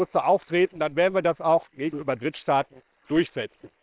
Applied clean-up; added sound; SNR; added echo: neural separator model SepFormer WHAM!.